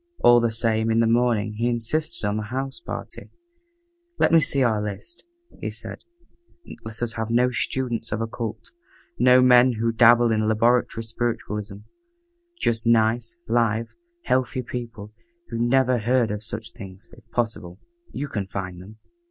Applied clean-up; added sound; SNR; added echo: none; none; none; none.